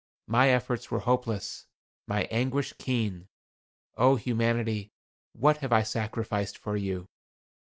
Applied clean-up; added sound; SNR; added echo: none; none; none; none.